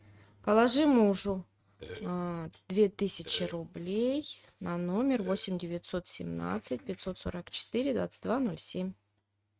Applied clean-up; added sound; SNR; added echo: neural mask model RNNoise.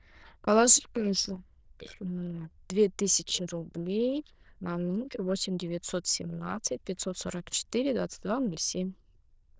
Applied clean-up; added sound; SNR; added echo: neural diffusion model UNIVERSE++.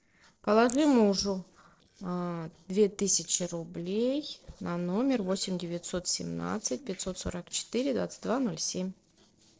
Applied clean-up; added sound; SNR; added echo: neural separator model SepFormer DNS4.